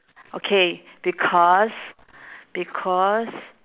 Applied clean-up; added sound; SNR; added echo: none; none; none; none.